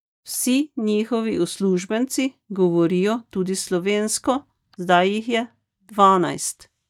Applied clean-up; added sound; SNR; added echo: neural mask model DeepFilterNet 3.